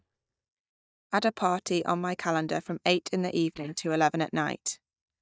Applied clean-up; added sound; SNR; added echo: neural mask model DeepFilterNet 3.